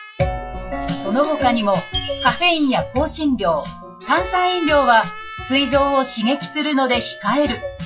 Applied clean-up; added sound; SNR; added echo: classical method WPE with log-MMSE.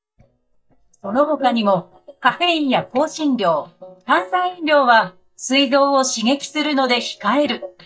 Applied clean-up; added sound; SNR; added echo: neural mask model DeepFilterNet 3.